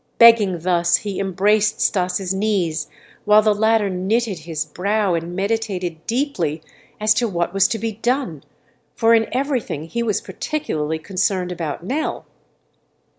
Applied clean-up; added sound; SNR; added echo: none; none; none; none.